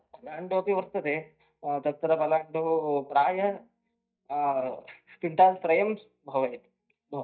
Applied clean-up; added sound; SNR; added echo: neural mask model DeepFilterNet 3.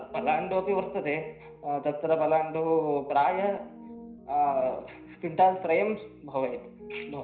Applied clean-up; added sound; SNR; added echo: none; Piano; 18 dB; reverberation time 0.5 s.